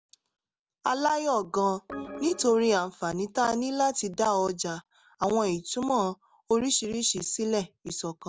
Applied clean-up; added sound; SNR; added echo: none; Organ; 12 dB; none.